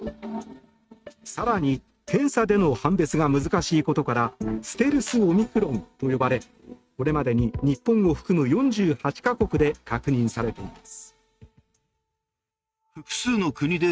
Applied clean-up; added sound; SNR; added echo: neural mask model RNNoise.